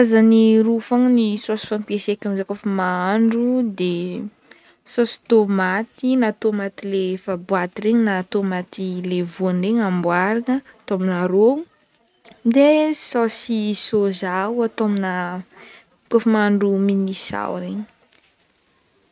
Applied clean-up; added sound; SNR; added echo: none; none; none; none.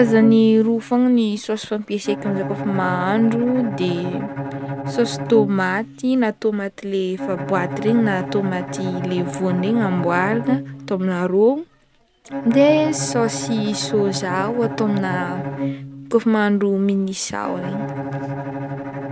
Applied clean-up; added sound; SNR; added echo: none; Bowed string instrument; 8 dB; none.